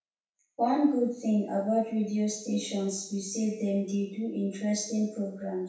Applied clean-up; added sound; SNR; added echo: none; none; none; reverberation time 0.6 s.